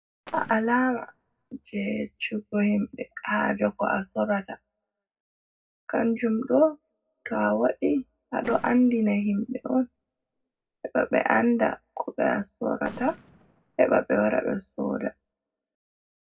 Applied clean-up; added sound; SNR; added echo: neural separator model SepFormer DNS4.